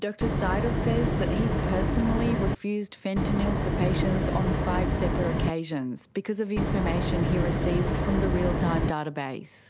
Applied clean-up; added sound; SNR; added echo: none; Wind; -4 dB; none.